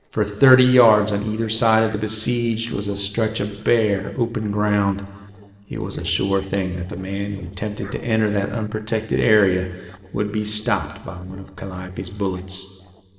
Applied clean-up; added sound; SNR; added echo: neural separator model SepFormer DNS4.